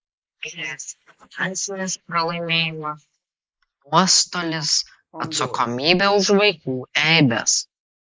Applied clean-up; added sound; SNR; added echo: neural mask model Resemble Enhance denoiser.